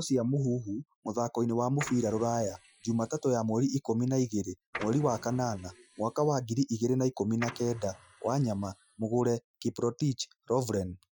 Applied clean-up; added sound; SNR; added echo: classical method Wiener filter.